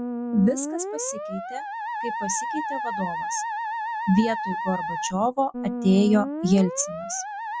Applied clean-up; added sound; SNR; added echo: none; Musical instrument; 5 dB; none.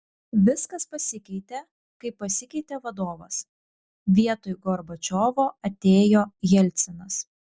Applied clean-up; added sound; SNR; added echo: none; none; none; none.